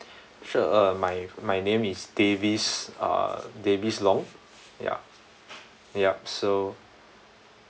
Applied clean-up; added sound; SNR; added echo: none; none; none; none.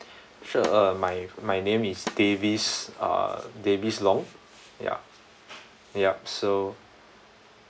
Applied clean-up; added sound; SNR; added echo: none; Snare drum; 14 dB; none.